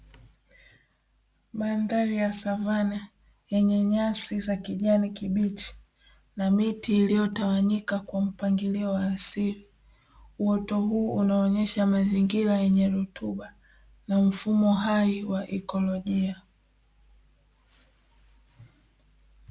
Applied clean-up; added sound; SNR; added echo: none; none; none; none.